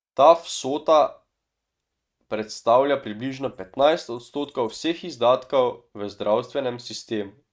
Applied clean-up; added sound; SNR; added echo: neural mask model RNNoise.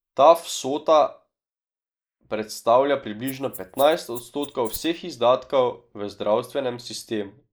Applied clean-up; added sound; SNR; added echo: neural mask model Resemble Enhance denoiser.